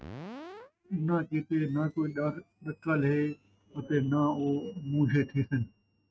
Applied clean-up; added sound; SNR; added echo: neural mask model RNNoise.